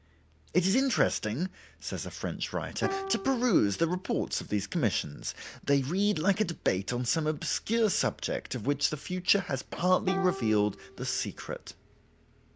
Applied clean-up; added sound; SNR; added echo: none; Plucked string instrument; 10 dB; none.